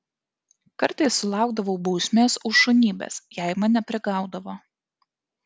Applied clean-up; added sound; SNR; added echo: none; none; none; none.